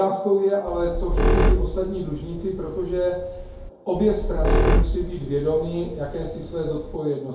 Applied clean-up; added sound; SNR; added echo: none; Squeak; -2 dB; reverberation time 2.2 s.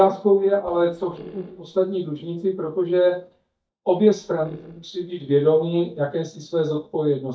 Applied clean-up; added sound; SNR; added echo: neural mask model DeepFilterNet 3.